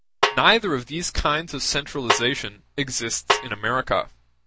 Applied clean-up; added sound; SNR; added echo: none; Snare drum; 3 dB; none.